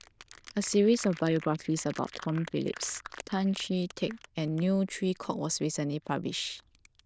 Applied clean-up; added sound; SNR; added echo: neural diffusion model UNIVERSE++.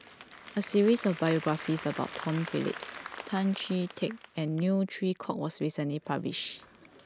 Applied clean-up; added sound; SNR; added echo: none; Applause; 15 dB; none.